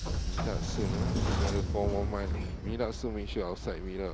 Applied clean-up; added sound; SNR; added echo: none; Sliding door / Train; -3 dB; none.